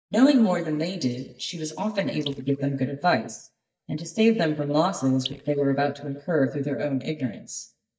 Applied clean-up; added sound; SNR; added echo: neural mask model DeepFilterNet 3.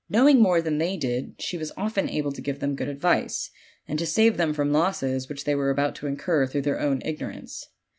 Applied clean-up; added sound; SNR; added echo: none; none; none; none.